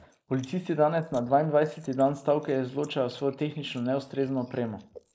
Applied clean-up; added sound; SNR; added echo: neural mask model Resemble Enhance denoiser.